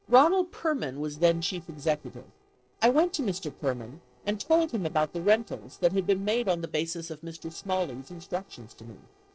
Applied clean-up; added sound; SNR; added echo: neural separator model SepFormer DNS4.